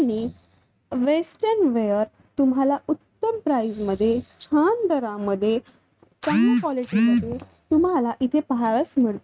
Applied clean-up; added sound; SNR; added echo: neural mask model RNNoise.